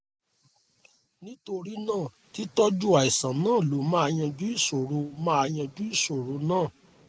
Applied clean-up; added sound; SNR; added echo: none; none; none; none.